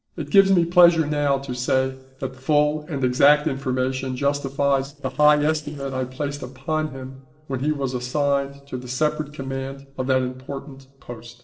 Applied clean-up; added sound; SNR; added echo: neural separator model SepFormer DNS4.